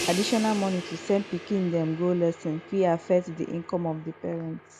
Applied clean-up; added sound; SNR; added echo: none; Crash cymbal; 12 dB; none.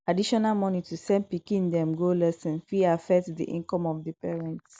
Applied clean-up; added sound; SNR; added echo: none; none; none; none.